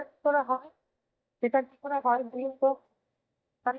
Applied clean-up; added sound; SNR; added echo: neural mask model DeepFilterNet 3.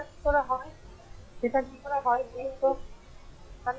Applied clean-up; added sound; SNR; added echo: classical method log-MMSE.